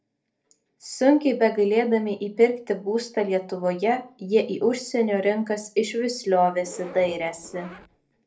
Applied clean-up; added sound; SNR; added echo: neural separator model SepFormer DNS4.